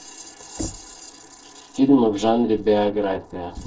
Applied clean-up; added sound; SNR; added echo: neural separator model SepFormer DNS4.